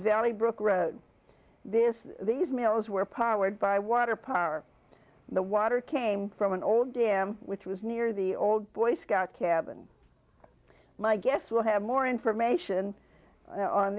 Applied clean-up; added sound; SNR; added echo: none; none; none; none.